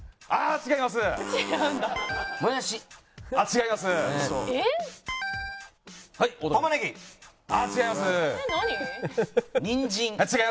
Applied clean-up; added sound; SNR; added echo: none; none; none; none.